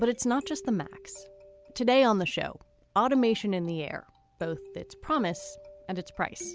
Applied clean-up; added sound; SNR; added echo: none; none; none; none.